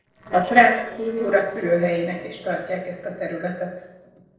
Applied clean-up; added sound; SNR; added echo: neural separator model SepFormer DNS4.